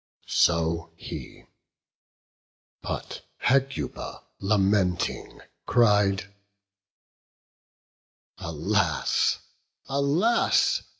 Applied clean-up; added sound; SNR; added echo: none; none; none; none.